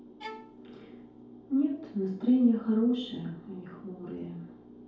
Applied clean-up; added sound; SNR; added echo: none; Bowed string instrument; 17 dB; reverberation time 2.4 s.